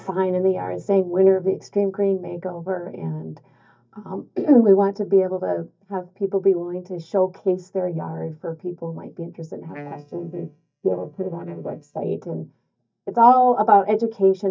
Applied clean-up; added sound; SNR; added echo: neural mask model DeepFilterNet 3.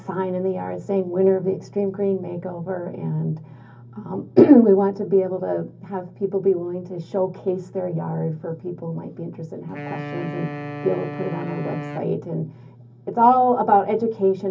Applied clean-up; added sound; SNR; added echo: none; Wind instrument, woodwind instrument; 11 dB; reverberation time 0.4 s.